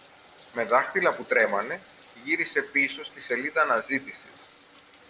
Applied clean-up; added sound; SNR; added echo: none; Bathtub (filling or washing); 17 dB; none.